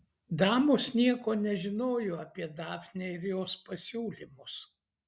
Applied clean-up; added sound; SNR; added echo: none; none; none; none.